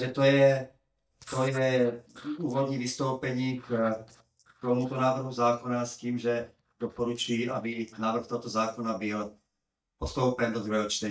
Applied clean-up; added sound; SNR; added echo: neural mask model DeepFilterNet 3.